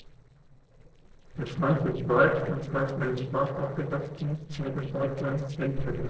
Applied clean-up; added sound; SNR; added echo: neural separator model SepFormer DNS4.